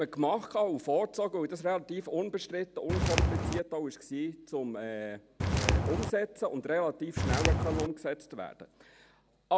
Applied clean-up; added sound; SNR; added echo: none; Walk, footsteps; -5 dB; none.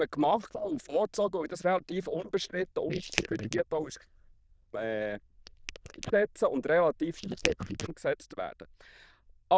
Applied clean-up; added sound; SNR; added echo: neural diffusion model UNIVERSE++.